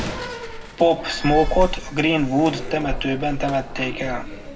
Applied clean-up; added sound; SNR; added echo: none; Slam; 6 dB; reverberation time 0.3 s.